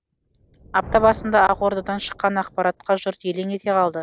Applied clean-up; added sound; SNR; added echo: none; Thunder; 20 dB; none.